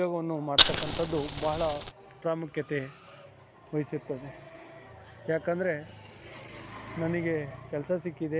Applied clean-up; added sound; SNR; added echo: none; Fire; -5 dB; none.